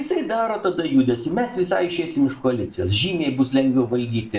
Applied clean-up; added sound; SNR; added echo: neural separator model SepFormer DNS4.